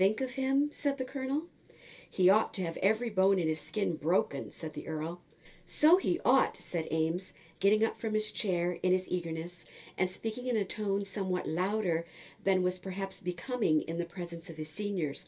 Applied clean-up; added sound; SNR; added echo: none; none; none; reverberation time 0.1 s.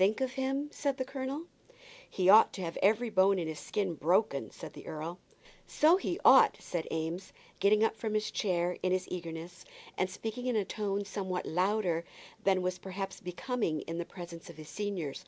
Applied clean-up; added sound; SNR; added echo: none; none; none; none.